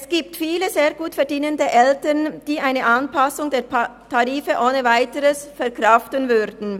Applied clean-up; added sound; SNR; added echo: none; none; none; none.